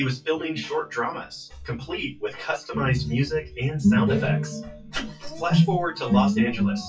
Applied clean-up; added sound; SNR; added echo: classical method WPE with log-MMSE.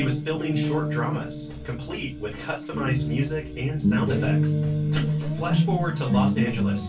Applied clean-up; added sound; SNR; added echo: none; Guitar; -4 dB; reverberation time 0.1 s.